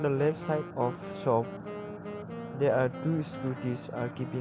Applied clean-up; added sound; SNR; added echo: none; Wind instrument, woodwind instrument; 11 dB; none.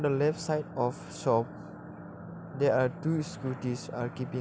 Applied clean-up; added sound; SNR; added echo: none; none; none; none.